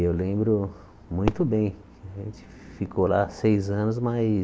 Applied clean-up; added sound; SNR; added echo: none; Fireworks; 14 dB; none.